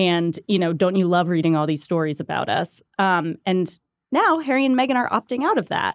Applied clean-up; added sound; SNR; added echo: neural mask model Resemble Enhance denoiser.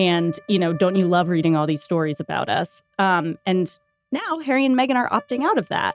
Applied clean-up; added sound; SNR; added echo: neural mask model RNNoise.